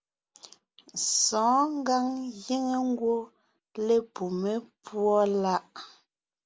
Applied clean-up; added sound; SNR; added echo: none; none; none; none.